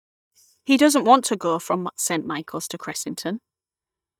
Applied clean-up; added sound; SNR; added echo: neural mask model DeepFilterNet 3.